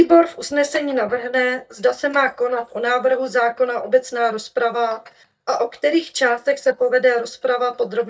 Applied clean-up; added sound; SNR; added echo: neural mask model DeepFilterNet 3.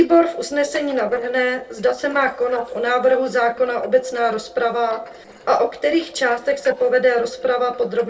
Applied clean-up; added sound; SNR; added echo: neural separator model SepFormer DNS4.